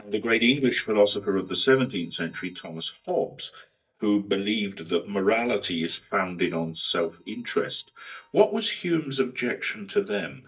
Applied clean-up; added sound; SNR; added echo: neural mask model DeepFilterNet 3.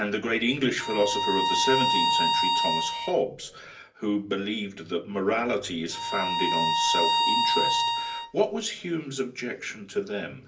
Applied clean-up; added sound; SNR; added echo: none; Bowed string instrument; -3 dB; reverberation time 0.3 s.